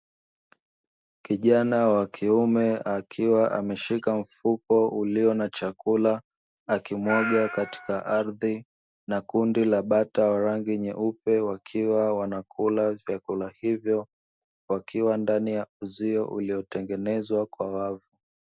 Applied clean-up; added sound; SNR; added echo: none; Meow; 8 dB; none.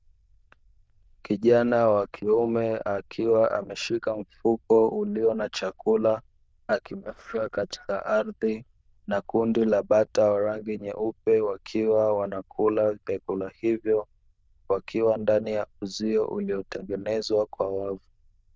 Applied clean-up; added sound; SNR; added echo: neural diffusion model UNIVERSE++.